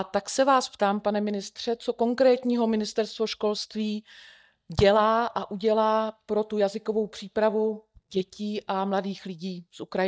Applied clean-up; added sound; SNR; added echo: neural mask model DeepFilterNet 3.